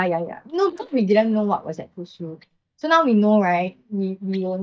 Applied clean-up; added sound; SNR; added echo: neural mask model DeepFilterNet 3.